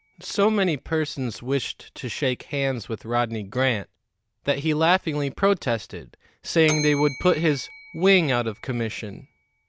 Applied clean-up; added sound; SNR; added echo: none; Bell; 18 dB; none.